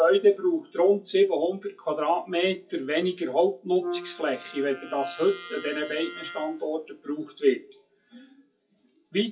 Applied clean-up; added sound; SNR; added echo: classical method WPE with log-MMSE.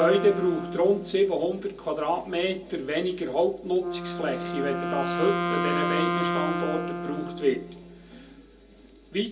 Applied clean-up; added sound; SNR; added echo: none; Wind instrument, woodwind instrument; 5 dB; reverberation time 0.2 s.